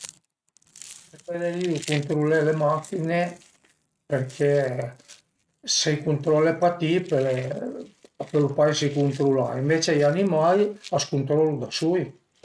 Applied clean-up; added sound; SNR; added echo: neural mask model RNNoise.